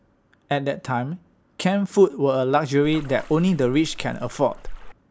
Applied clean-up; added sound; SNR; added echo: none; Splash, splatter; 13 dB; none.